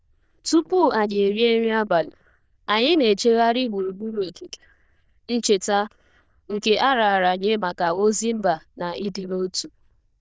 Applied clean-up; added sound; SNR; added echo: neural diffusion model UNIVERSE++.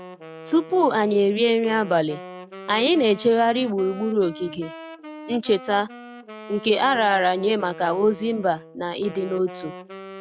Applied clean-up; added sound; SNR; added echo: none; Wind instrument, woodwind instrument; 17 dB; none.